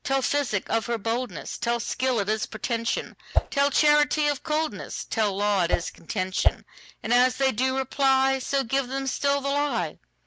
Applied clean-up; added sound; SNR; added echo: neural mask model Resemble Enhance denoiser.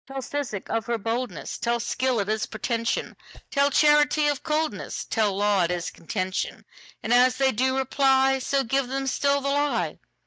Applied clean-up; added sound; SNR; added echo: neural mask model DeepFilterNet 3.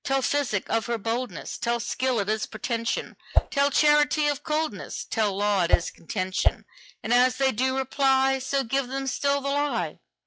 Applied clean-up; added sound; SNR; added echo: classical method log-MMSE.